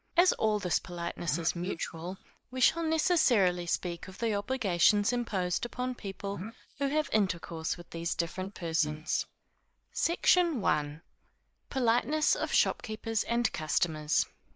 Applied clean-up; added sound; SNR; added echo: neural mask model Resemble Enhance denoiser.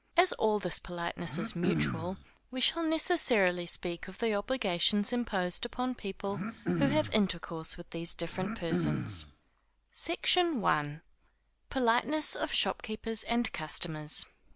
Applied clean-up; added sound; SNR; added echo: none; Cough; 4 dB; none.